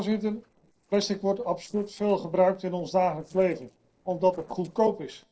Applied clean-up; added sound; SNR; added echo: neural separator model SepFormer DNS4.